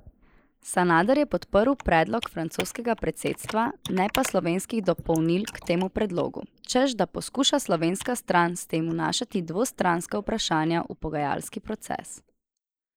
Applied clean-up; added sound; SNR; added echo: neural mask model Resemble Enhance denoiser.